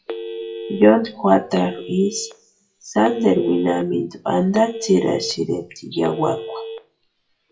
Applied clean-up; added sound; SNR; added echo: classical method WPE with log-MMSE.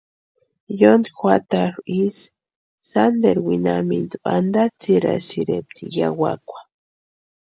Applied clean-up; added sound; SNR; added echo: none; none; none; none.